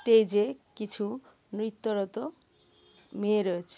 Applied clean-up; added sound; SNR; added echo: none; none; none; none.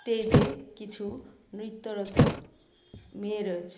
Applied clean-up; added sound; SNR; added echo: none; Thump, thud; -5 dB; reverberation time 0.8 s.